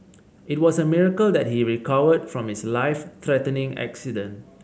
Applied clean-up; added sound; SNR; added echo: none; none; none; none.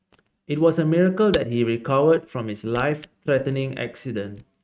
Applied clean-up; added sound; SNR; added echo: neural mask model RNNoise.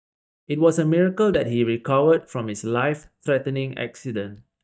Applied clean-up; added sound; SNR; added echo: neural mask model DeepFilterNet 3.